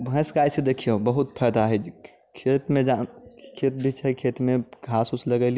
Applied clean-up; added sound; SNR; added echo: none; none; none; none.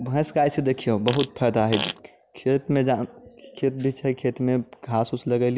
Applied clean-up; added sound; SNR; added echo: none; Fart; 9 dB; none.